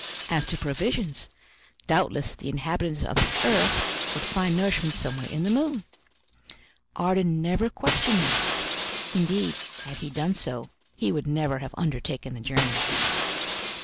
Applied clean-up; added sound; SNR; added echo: none; Shatter; 1 dB; none.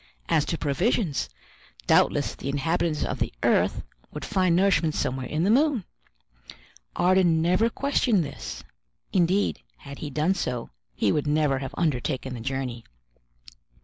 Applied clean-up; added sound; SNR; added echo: none; none; none; none.